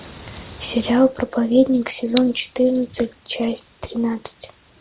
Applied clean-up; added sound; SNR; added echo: none; none; none; none.